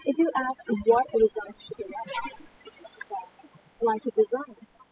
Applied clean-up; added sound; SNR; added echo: classical method spectral subtraction.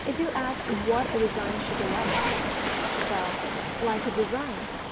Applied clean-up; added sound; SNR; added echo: none; Zipper (clothing) + Waves, surf; -1 dB; none.